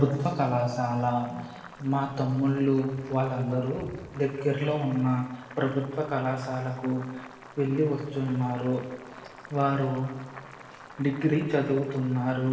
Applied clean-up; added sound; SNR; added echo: none; Boiling; 19 dB; reverberation time 1.2 s.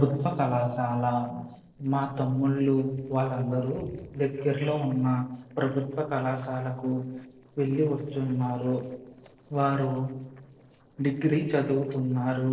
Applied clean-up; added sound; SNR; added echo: neural separator model SepFormer DNS4.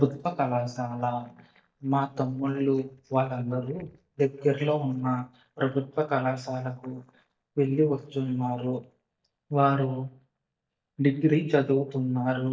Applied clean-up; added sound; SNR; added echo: neural mask model DeepFilterNet 3.